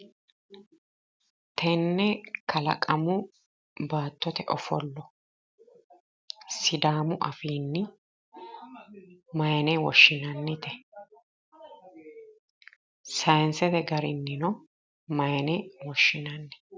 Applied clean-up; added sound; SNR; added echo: none; none; none; none.